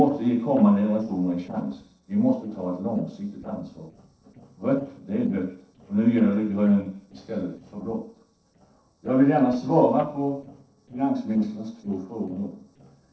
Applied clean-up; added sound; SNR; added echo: neural separator model SepFormer DNS4.